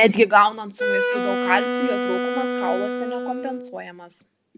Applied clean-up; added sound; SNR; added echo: none; Wind instrument, woodwind instrument; 2 dB; none.